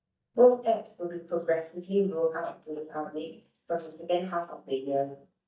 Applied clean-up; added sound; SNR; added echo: neural mask model DeepFilterNet 3.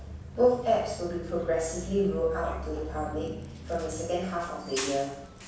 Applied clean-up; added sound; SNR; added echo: none; Bus; 10 dB; reverberation time 0.7 s.